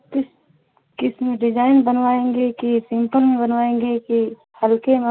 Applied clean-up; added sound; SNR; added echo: none; none; none; none.